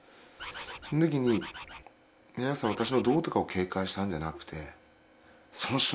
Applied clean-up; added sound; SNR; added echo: none; Bird; 12 dB; none.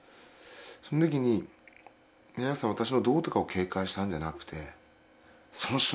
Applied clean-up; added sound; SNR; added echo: none; none; none; none.